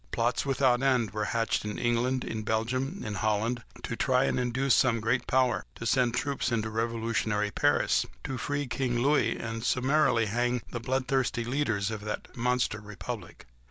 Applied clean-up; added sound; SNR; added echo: none; none; none; none.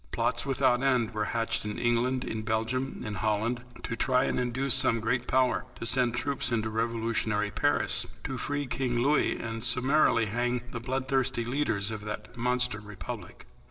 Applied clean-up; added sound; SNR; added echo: none; none; none; reverberation time 1.8 s.